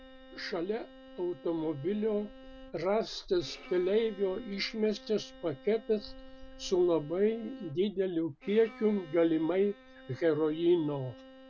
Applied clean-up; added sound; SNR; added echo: none; Cricket + Bowed string instrument; 19 dB; none.